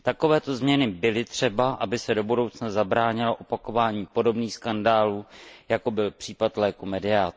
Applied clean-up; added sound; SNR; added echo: none; none; none; none.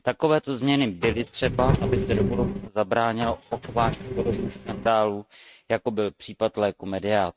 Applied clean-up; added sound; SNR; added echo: neural mask model RNNoise.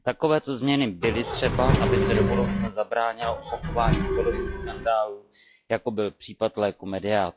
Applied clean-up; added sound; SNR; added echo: classical method log-MMSE.